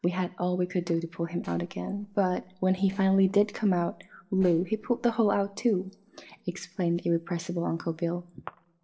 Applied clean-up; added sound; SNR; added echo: neural separator model SepFormer DNS4.